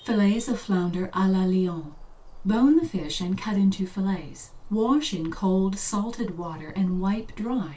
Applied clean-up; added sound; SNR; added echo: none; Bird vocalization, bird call, bird song; 17 dB; reverberation time 0.2 s.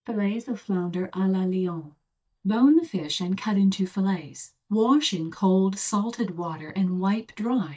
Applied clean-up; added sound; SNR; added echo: neural mask model DeepFilterNet 3.